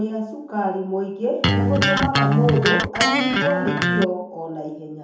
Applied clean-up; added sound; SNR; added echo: none; Electric guitar; -5 dB; reverberation time 2.6 s.